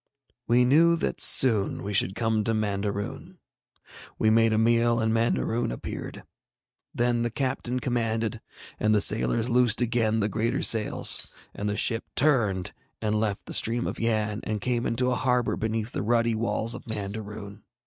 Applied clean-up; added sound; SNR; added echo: neural mask model RNNoise.